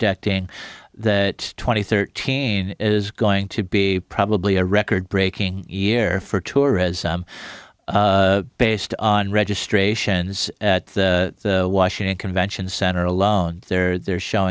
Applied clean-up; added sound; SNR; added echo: none; none; none; none.